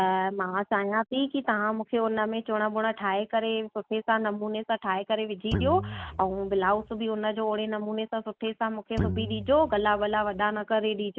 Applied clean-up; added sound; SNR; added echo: none; Guitar; 6 dB; none.